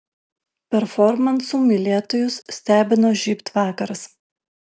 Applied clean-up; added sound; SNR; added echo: none; none; none; none.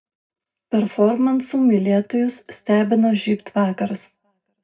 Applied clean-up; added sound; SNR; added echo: none; none; none; reverberation time 0.2 s.